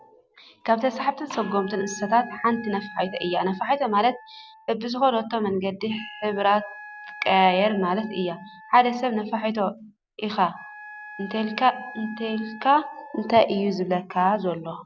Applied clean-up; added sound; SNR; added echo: none; Wind instrument, woodwind instrument; 19 dB; none.